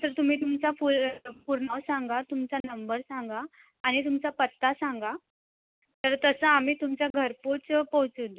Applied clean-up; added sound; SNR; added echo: none; none; none; none.